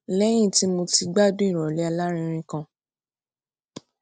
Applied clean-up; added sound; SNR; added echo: none; none; none; none.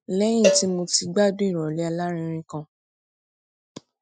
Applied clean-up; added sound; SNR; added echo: classical method Wiener filter.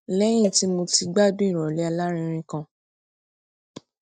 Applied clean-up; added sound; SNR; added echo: neural mask model DeepFilterNet 3.